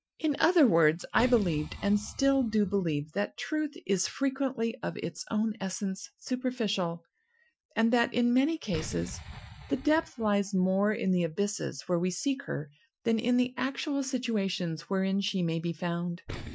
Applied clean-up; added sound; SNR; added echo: classical method Wiener filter.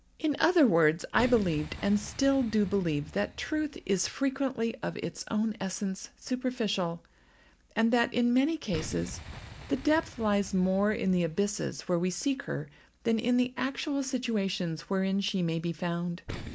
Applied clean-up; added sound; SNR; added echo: none; Boom; 18 dB; none.